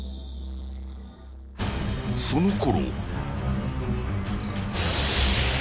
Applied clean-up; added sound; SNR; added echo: none; none; none; none.